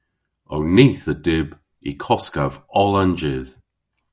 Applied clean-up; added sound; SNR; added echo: none; none; none; none.